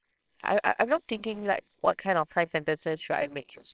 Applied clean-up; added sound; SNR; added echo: neural separator model SepFormer WHAMR!.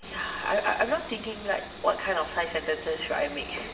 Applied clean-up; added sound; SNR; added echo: none; Train; 13 dB; reverberation time 1.0 s.